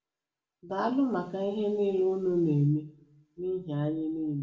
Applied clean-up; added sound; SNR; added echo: none; none; none; reverberation time 0.4 s.